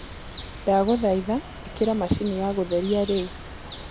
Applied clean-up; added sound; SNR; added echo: none; Bird; 13 dB; none.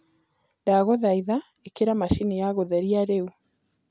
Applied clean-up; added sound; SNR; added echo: none; none; none; none.